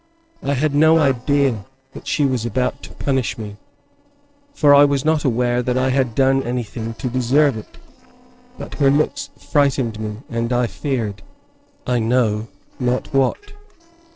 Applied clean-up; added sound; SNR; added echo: neural separator model SepFormer DNS4.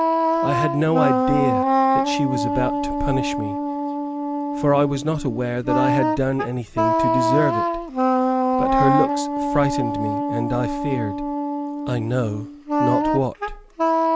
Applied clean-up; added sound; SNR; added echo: none; Wind instrument, woodwind instrument; -3 dB; none.